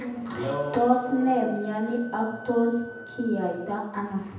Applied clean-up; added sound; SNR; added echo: none; Wind instrument, woodwind instrument; 19 dB; reverberation time 0.9 s.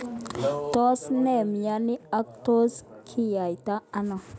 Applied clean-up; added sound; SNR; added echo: none; none; none; none.